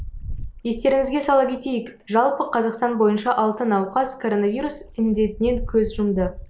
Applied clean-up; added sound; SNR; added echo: none; Wind; 14 dB; none.